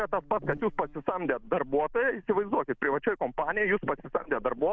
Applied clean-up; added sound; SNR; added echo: none; Buzz; 18 dB; none.